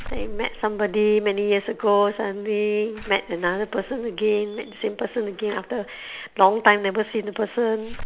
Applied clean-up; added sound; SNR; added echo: none; Slam / Alarm; 14 dB; none.